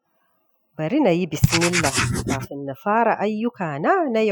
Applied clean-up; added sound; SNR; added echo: classical method Wiener filter.